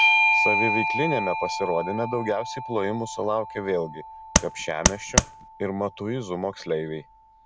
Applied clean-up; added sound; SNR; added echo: none; Bell / Doorbell + Tap; -2 dB; none.